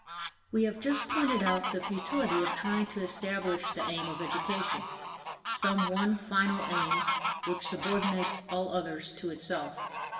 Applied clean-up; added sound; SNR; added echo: none; Fowl; 3 dB; reverberation time 3.0 s.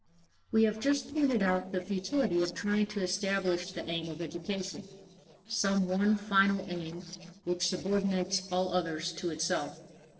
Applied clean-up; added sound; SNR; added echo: neural separator model SepFormer DNS4.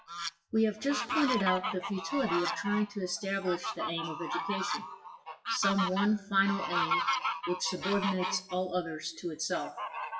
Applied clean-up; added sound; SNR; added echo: classical method WPE with log-MMSE.